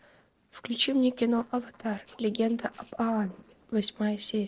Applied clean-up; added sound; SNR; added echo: neural separator model SepFormer DNS4.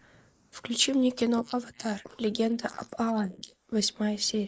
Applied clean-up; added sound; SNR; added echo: neural mask model Resemble Enhance denoiser.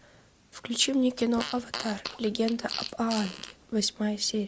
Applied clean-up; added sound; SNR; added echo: none; Fart; 11 dB; none.